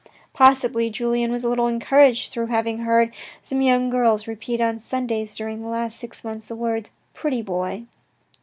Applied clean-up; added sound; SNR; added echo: none; none; none; none.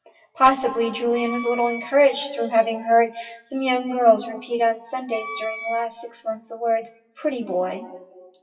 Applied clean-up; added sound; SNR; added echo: classical method WPE with log-MMSE.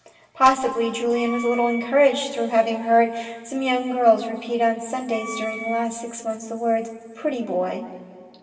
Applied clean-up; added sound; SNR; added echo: none; Wind instrument, woodwind instrument; 14 dB; reverberation time 2.3 s.